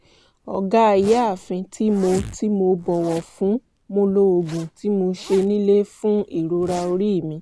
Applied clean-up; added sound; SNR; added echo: none; Zipper (clothing); 20 dB; none.